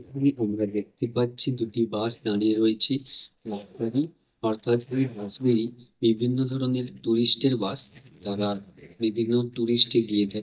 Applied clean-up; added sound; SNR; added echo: neural mask model DeepFilterNet 3.